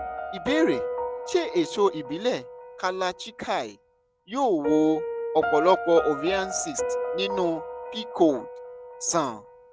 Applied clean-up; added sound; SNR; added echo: none; Piano; 6 dB; none.